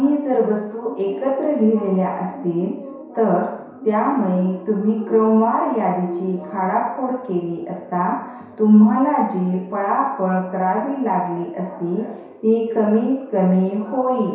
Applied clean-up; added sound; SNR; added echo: none; none; none; reverberation time 0.7 s.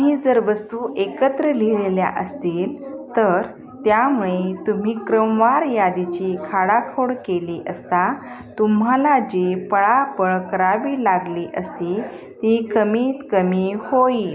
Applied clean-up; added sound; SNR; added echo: none; none; none; none.